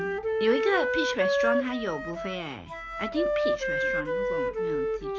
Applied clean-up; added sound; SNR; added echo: none; Wind instrument, woodwind instrument; -4 dB; none.